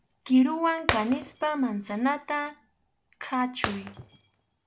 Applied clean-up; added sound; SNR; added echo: none; Shatter; 10 dB; none.